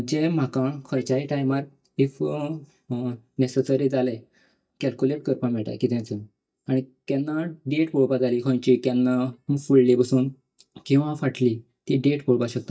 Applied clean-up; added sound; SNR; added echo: neural mask model DeepFilterNet 3.